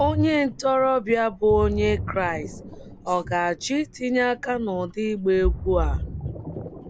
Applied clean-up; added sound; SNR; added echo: none; Ocean; 7 dB; none.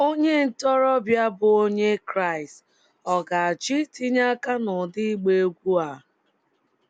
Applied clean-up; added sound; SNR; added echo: none; none; none; none.